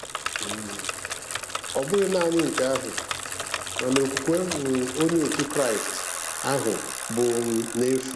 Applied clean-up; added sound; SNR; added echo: none; Bicycle; 4 dB; none.